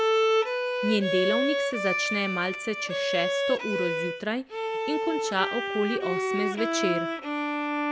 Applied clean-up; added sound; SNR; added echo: none; Bowed string instrument; -3 dB; none.